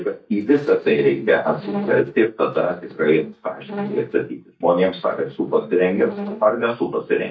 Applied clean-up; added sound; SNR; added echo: neural mask model DeepFilterNet 3.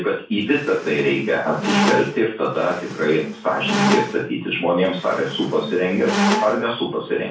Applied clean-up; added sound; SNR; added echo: none; Squeak; 3 dB; reverberation time 0.3 s.